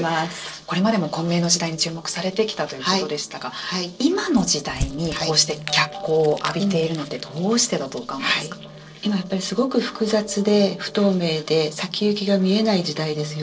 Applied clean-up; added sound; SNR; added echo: neural separator model SepFormer DNS4.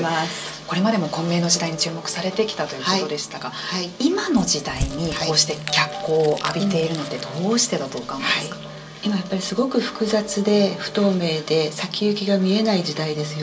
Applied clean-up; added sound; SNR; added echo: none; Crumpling, crinkling / Crushing; 13 dB; reverberation time 0.2 s.